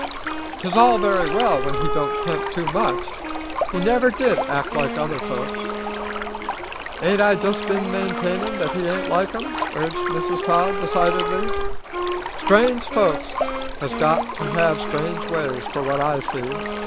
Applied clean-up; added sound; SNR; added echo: none; Wind instrument, woodwind instrument + Stream; 2 dB; none.